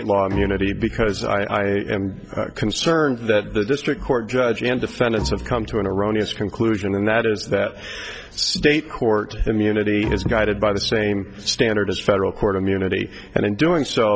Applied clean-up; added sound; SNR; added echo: none; Bowed string instrument; 16 dB; none.